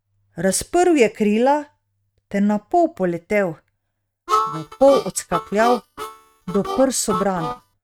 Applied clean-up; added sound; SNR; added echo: neural mask model RNNoise.